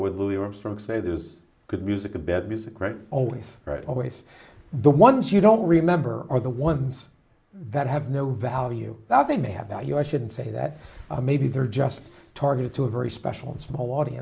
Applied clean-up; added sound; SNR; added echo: none; none; none; none.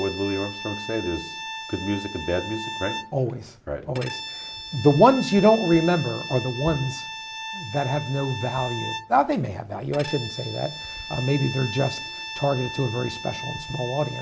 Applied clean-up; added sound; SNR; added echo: none; Bowed string instrument; 10 dB; none.